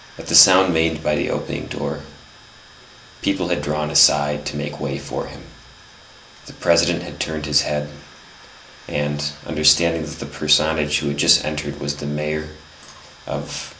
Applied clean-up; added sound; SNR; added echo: none; none; none; none.